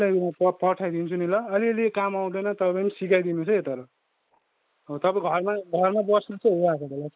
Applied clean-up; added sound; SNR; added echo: neural mask model Resemble Enhance denoiser.